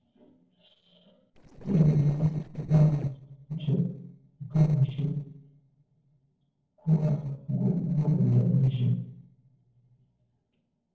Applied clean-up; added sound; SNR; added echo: neural separator model SepFormer DNS4.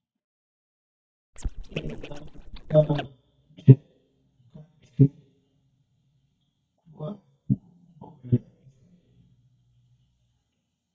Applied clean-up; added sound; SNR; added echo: neural mask model DeepFilterNet 3.